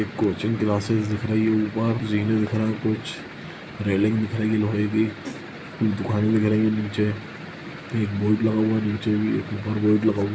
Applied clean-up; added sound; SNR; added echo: none; none; none; none.